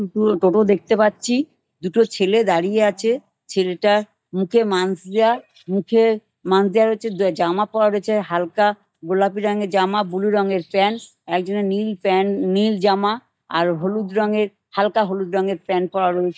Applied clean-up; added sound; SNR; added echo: neural mask model DeepFilterNet 3.